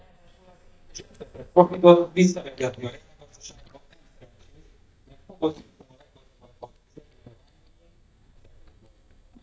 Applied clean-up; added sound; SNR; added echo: neural mask model DeepFilterNet 3.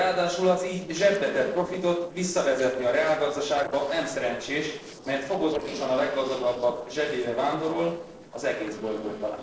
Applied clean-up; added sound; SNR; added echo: neural separator model SepFormer DNS4.